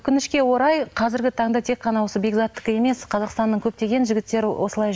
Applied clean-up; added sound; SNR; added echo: none; none; none; none.